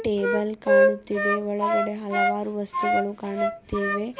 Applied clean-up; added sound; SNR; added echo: none; Wind instrument, woodwind instrument; -3 dB; none.